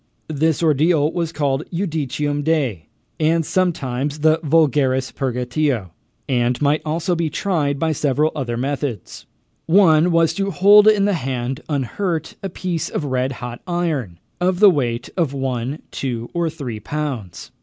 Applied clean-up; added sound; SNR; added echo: none; none; none; none.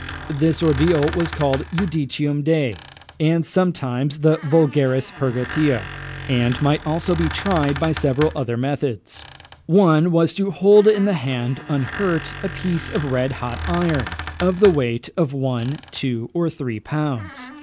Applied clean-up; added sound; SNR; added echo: none; Squeak; 13 dB; none.